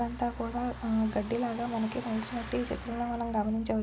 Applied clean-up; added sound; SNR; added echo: none; Truck; 15 dB; none.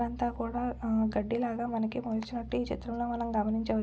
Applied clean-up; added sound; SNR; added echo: none; none; none; none.